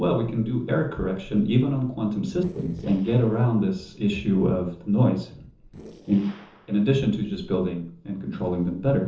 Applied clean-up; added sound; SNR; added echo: neural separator model SepFormer DNS4.